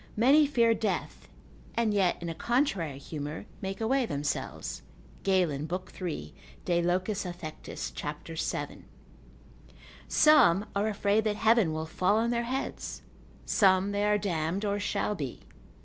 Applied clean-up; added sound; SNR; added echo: none; none; none; none.